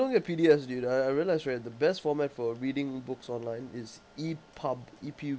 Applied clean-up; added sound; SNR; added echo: none; none; none; none.